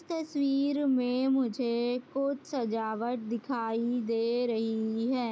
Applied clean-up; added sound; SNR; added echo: none; none; none; none.